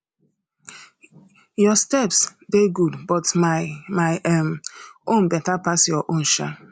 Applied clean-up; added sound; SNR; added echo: none; none; none; none.